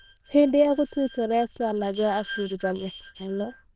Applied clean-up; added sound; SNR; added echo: neural diffusion model UNIVERSE++.